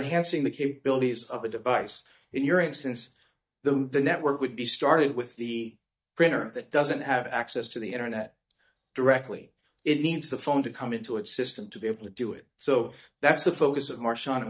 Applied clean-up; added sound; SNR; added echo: neural mask model DeepFilterNet 3.